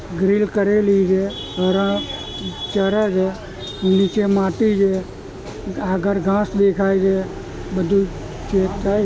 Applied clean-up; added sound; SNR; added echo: none; none; none; none.